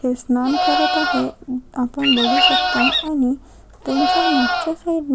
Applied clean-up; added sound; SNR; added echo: none; Bird vocalization, bird call, bird song + Livestock, farm animals, working animals; -1 dB; none.